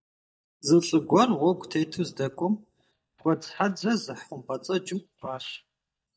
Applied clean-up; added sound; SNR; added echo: neural mask model DeepFilterNet 3.